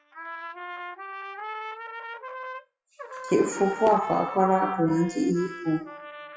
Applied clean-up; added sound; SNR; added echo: classical method WPE with log-MMSE.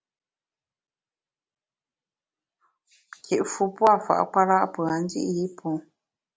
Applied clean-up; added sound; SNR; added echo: none; none; none; none.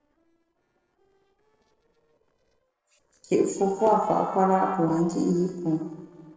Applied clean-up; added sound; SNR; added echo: neural separator model SepFormer DNS4.